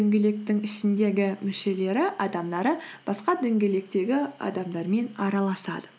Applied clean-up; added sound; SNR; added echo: none; none; none; none.